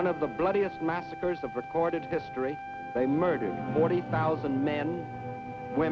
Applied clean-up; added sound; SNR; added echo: none; Wind instrument, woodwind instrument; 12 dB; none.